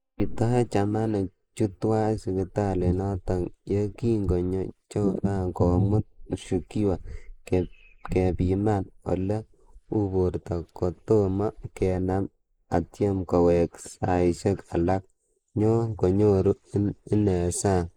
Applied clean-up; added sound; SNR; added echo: neural mask model Resemble Enhance denoiser.